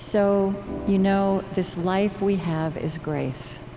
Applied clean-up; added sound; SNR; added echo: none; Organ + Engine / Aircraft; 14 dB; none.